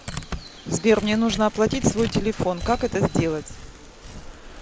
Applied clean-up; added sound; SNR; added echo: none; Tearing; 11 dB; none.